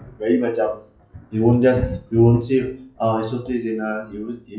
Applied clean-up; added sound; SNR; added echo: classical method log-MMSE.